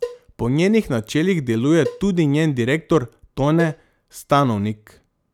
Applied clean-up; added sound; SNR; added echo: none; Cowbell; 15 dB; none.